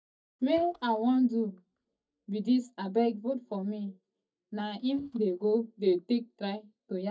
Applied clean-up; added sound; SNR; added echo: neural mask model DeepFilterNet 3.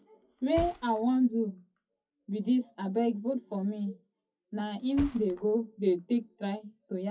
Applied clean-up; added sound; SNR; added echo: classical method WPE with log-MMSE.